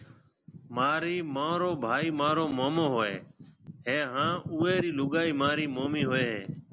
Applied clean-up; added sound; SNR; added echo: none; none; none; none.